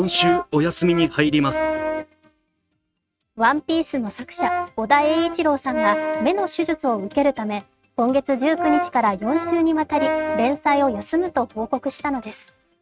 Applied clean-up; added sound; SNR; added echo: neural mask model RNNoise.